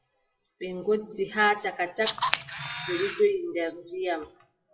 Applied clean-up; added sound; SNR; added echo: classical method WPE with log-MMSE.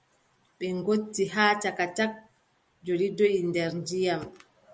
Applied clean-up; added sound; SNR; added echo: none; none; none; none.